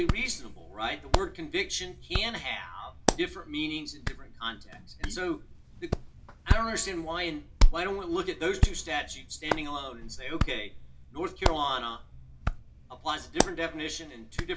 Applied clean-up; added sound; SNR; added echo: none; Hands; -4 dB; reverberation time 0.2 s.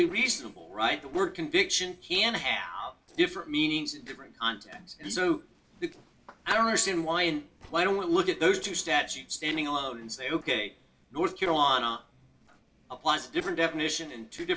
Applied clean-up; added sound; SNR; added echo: neural separator model SepFormer DNS4.